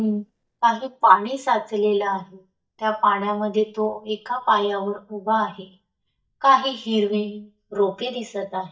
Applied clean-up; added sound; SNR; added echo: neural mask model DeepFilterNet 3.